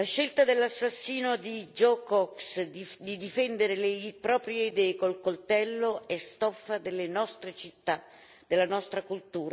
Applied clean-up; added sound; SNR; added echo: none; none; none; none.